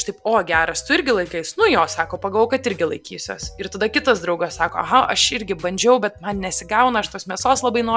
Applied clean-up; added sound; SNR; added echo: none; none; none; none.